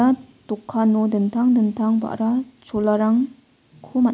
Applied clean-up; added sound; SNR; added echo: none; none; none; none.